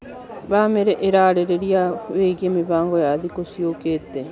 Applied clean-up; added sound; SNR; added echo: none; none; none; none.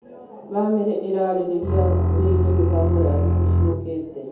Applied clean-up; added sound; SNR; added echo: none; Bowed string instrument; -5 dB; reverberation time 0.7 s.